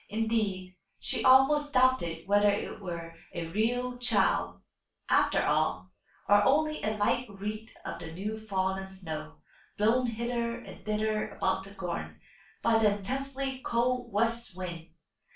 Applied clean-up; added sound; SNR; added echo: none; none; none; reverberation time 0.3 s.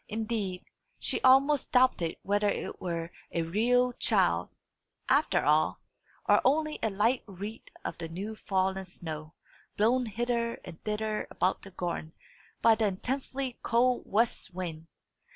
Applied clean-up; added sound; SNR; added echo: none; none; none; none.